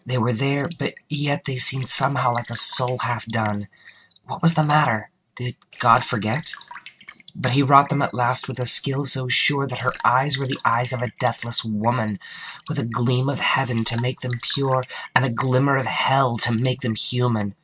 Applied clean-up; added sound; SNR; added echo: neural mask model RNNoise.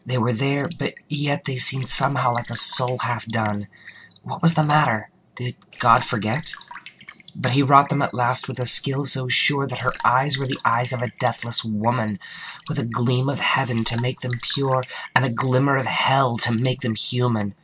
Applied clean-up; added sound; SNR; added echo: none; Raindrop / Drip + Bowed string instrument; 20 dB; none.